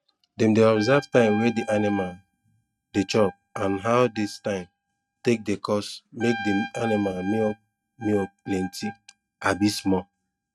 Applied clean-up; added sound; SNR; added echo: neural mask model RNNoise.